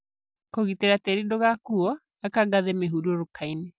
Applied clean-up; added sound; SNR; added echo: none; none; none; none.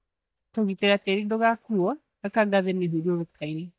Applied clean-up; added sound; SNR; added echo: neural mask model DeepFilterNet 3.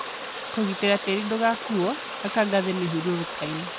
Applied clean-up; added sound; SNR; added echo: none; Water; 8 dB; none.